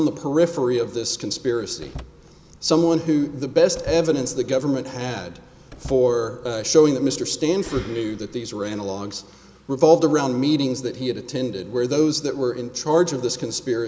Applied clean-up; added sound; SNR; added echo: none; Car; 19 dB; none.